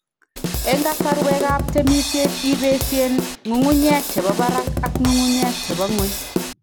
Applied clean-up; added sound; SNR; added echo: none; Drum kit; 3 dB; none.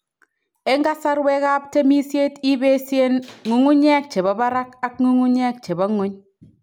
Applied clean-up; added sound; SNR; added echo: none; none; none; none.